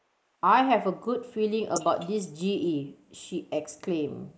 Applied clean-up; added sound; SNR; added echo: neural mask model Resemble Enhance denoiser.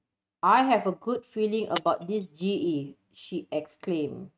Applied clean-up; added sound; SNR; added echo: neural mask model RNNoise.